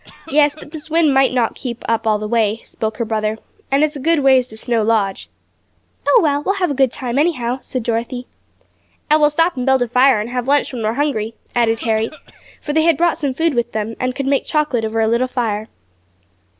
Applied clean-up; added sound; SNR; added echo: none; Cough; 20 dB; none.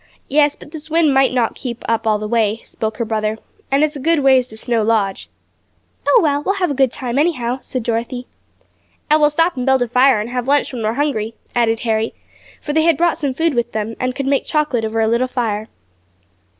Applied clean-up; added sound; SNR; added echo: none; none; none; none.